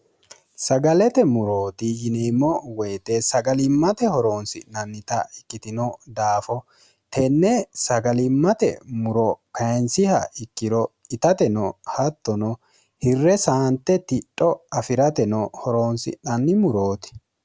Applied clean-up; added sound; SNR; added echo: none; none; none; none.